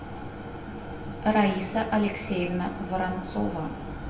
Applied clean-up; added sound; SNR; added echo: none; none; none; reverberation time 0.6 s.